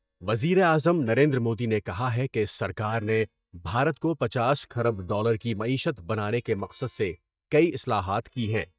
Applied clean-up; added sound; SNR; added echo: neural mask model DeepFilterNet 3.